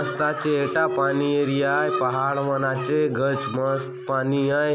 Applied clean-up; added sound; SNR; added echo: none; Glass; 10 dB; none.